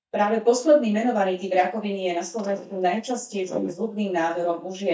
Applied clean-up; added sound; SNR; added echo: neural mask model DeepFilterNet 3.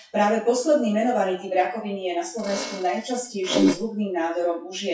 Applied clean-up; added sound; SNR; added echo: classical method WPE with log-MMSE.